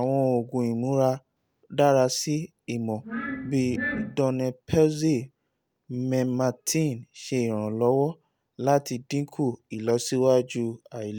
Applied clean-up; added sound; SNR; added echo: none; Glass; 6 dB; none.